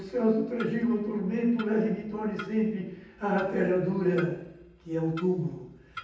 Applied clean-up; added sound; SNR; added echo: none; Clock; 19 dB; reverberation time 0.9 s.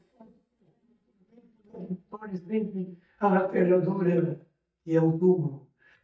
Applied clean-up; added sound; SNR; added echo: neural mask model DeepFilterNet 3.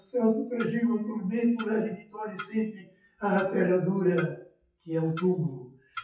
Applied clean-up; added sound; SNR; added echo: classical method WPE with log-MMSE.